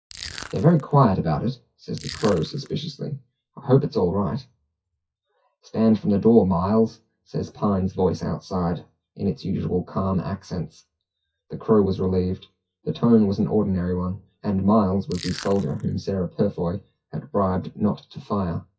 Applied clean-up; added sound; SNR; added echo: classical method WPE with log-MMSE.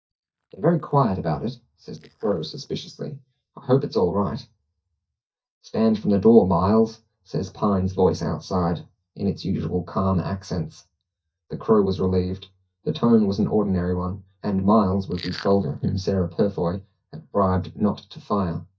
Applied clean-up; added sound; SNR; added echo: neural mask model DeepFilterNet 3.